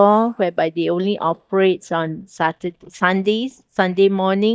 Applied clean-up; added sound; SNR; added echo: neural mask model DeepFilterNet 3.